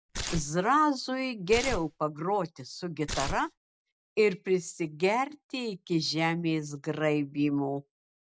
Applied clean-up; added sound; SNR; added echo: none; Tearing; 6 dB; none.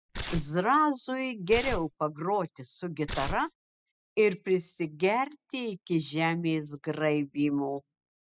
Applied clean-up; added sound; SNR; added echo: classical method spectral subtraction.